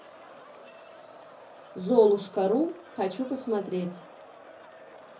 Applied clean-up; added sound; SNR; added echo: none; Crowd; 19 dB; reverberation time 0.4 s.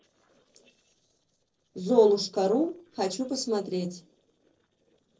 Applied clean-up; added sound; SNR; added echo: neural separator model SepFormer DNS4.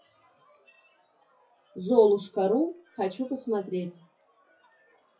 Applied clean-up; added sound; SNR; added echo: classical method WPE with log-MMSE.